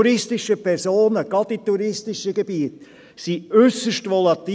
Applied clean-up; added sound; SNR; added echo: none; none; none; none.